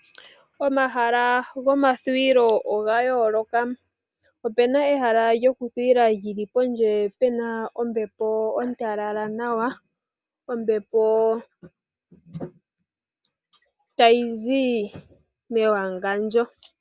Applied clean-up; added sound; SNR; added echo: none; none; none; none.